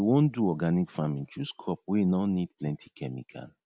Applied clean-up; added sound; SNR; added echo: none; none; none; none.